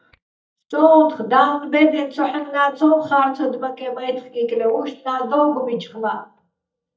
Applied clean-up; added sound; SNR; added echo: neural mask model DeepFilterNet 3.